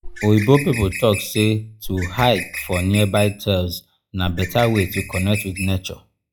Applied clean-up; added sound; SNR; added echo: classical method log-MMSE.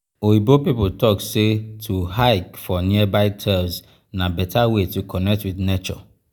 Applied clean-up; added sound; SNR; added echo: none; none; none; none.